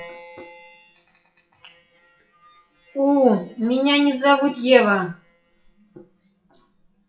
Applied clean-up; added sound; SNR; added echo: classical method WPE with log-MMSE.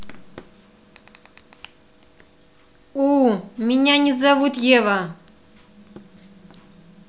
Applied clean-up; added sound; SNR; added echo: none; none; none; none.